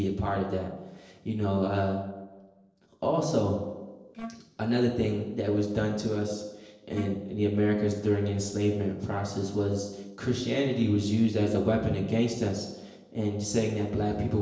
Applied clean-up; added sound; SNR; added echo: neural separator model SepFormer DNS4.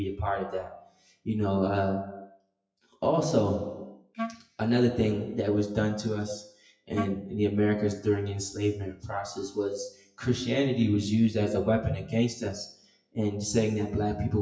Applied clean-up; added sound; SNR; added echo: classical method WPE with log-MMSE.